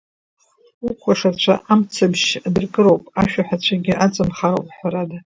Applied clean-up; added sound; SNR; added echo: none; none; none; none.